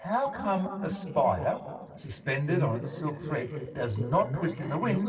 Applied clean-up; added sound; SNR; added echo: neural separator model SepFormer DNS4.